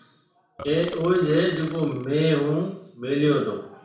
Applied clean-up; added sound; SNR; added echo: none; Burping, eructation; 18 dB; reverberation time 0.6 s.